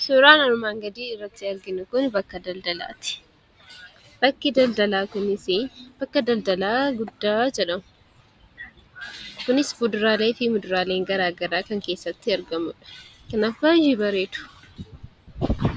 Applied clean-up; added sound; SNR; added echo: none; none; none; none.